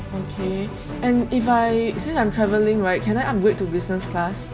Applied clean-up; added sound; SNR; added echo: none; Musical instrument; 11 dB; none.